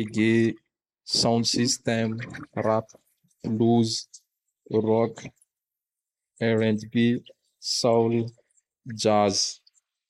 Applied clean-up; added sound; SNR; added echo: neural mask model Resemble Enhance denoiser.